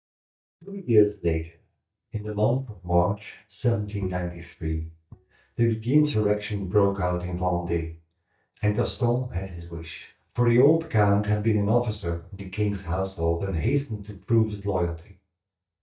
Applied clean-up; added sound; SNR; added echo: neural mask model DeepFilterNet 3.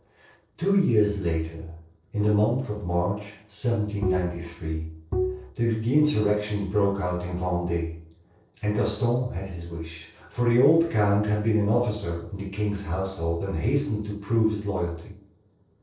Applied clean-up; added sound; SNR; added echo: neural separator model SepFormer DNS4.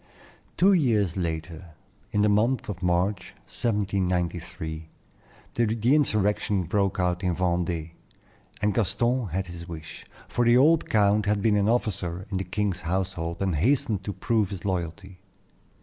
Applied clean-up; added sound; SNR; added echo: none; none; none; none.